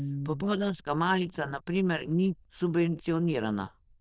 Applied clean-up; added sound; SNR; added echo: neural diffusion model UNIVERSE++.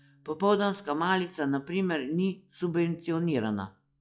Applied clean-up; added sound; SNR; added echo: classical method log-MMSE.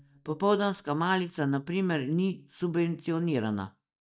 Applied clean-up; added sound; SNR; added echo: neural mask model DeepFilterNet 3.